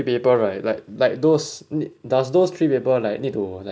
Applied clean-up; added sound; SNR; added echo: none; none; none; none.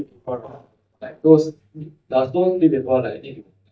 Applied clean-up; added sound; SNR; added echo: neural mask model DeepFilterNet 3.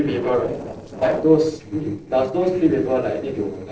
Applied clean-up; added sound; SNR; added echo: neural separator model SepFormer DNS4.